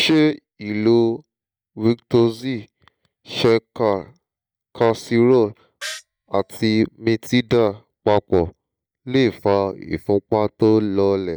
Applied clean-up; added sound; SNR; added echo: neural mask model DeepFilterNet 3.